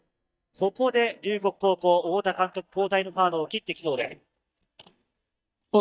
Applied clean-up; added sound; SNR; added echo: neural mask model DeepFilterNet 3.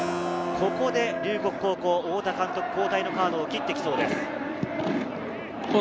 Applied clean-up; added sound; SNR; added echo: none; Keyboard (musical); 11 dB; none.